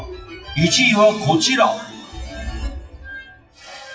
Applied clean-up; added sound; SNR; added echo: classical method WPE with log-MMSE.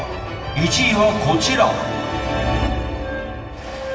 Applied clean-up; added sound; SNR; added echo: none; Wind instrument, woodwind instrument; 14 dB; reverberation time 2.1 s.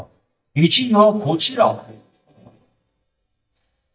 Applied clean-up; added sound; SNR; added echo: neural mask model DeepFilterNet 3.